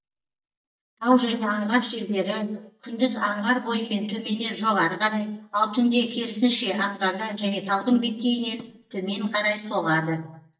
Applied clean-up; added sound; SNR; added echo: neural mask model DeepFilterNet 3.